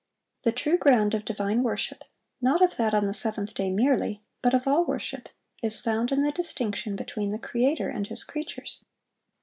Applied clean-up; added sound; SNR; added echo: none; none; none; none.